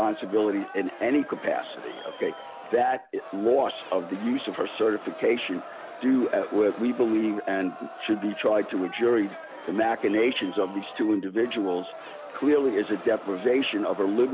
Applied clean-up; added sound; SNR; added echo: none; Crowd; 15 dB; none.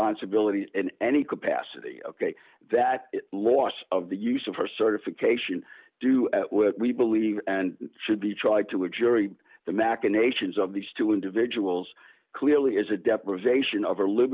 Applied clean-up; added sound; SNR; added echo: none; none; none; none.